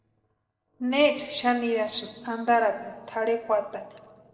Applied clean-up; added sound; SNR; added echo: neural separator model SepFormer DNS4.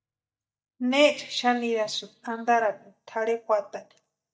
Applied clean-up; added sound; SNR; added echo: neural mask model DeepFilterNet 3.